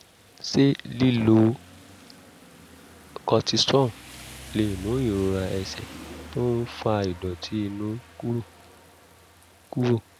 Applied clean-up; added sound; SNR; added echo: none; Rain; 18 dB; none.